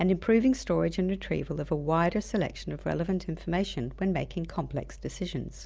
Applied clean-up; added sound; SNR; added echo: none; none; none; none.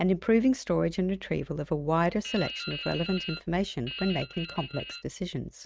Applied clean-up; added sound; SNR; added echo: neural mask model RNNoise.